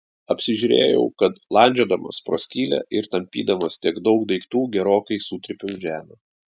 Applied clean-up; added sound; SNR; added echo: none; none; none; none.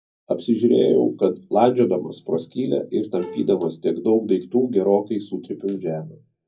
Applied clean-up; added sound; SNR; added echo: none; Bowed string instrument; 19 dB; reverberation time 0.4 s.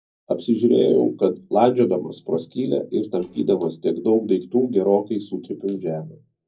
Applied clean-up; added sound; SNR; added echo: neural separator model SepFormer DNS4.